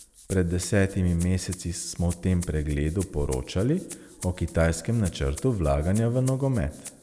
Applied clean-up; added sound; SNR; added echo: none; Rattle (instrument); 16 dB; none.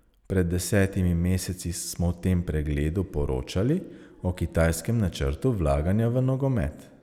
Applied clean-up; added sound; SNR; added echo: none; none; none; none.